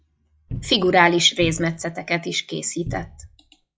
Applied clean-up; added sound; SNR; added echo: classical method log-MMSE.